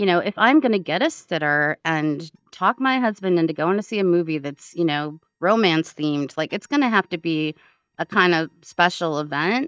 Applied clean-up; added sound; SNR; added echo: neural mask model DeepFilterNet 3.